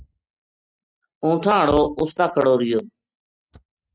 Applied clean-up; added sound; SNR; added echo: neural mask model RNNoise.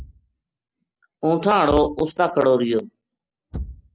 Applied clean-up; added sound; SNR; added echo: none; Thump, thud; 16 dB; none.